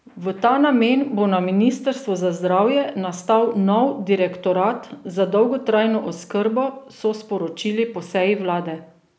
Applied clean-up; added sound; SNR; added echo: none; none; none; none.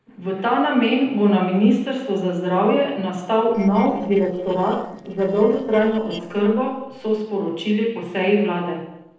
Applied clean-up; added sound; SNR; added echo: neural separator model SepFormer DNS4.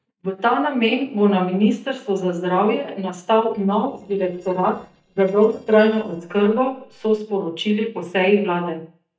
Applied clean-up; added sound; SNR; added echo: neural mask model DeepFilterNet 3.